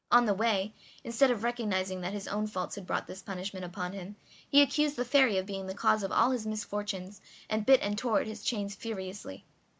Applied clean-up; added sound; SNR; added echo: none; none; none; none.